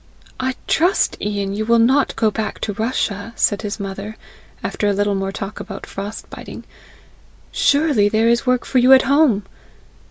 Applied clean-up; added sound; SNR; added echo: none; none; none; none.